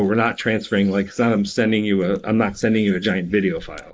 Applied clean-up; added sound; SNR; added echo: neural mask model Resemble Enhance denoiser.